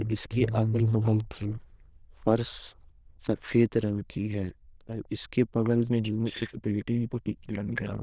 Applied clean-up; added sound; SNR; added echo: neural diffusion model UNIVERSE++.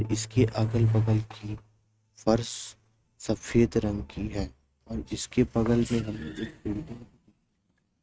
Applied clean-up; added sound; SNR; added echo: neural mask model RNNoise.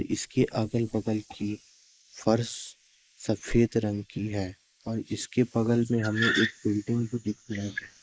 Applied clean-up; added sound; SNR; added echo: neural mask model Resemble Enhance denoiser.